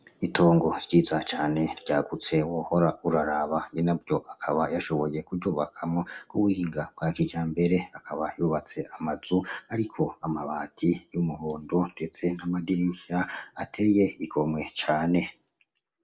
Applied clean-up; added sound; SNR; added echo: none; none; none; none.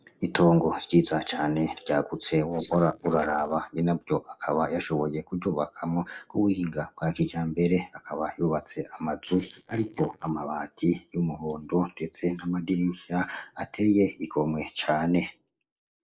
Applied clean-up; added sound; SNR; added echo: neural mask model Resemble Enhance denoiser.